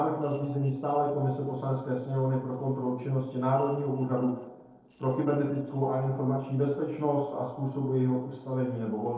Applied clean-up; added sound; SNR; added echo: neural separator model SepFormer DNS4.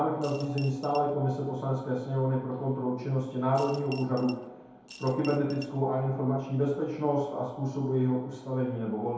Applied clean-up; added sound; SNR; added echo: none; Coin (dropping) / Glass; 19 dB; reverberation time 2.0 s.